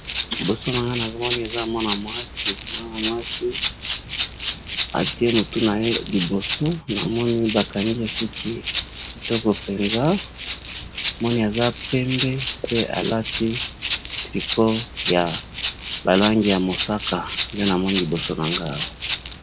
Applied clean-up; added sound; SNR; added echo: none; Rattle (instrument); 5 dB; none.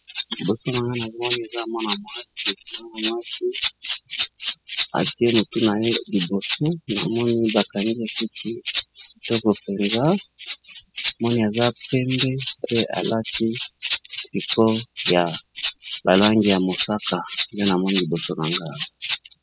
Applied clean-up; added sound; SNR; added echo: classical method spectral subtraction.